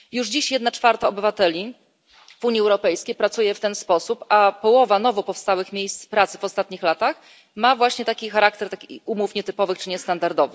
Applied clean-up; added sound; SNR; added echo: none; none; none; none.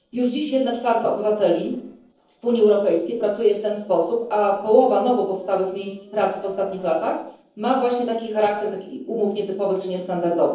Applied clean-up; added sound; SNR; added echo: neural separator model SepFormer DNS4.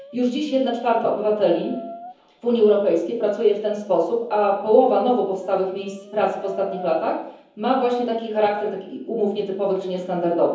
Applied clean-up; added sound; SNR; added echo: none; Brass instrument; 20 dB; reverberation time 0.7 s.